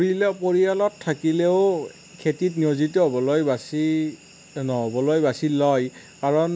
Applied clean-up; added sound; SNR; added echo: none; none; none; none.